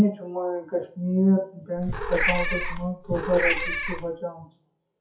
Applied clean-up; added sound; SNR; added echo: classical method WPE with log-MMSE.